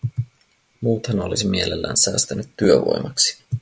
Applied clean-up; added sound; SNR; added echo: none; none; none; none.